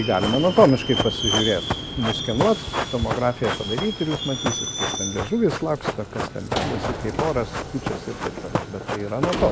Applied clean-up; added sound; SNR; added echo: none; Subway, metro, underground + Run; 3 dB; none.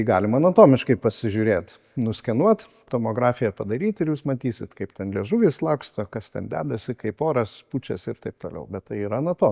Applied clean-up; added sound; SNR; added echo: none; none; none; none.